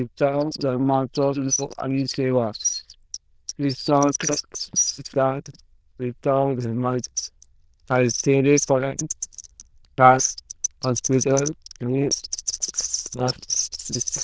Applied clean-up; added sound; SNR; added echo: neural diffusion model UNIVERSE++.